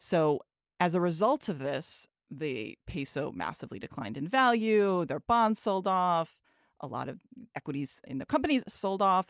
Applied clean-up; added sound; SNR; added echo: none; none; none; none.